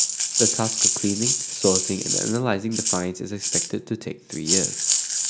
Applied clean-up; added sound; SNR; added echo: none; Rattle (instrument); -3 dB; none.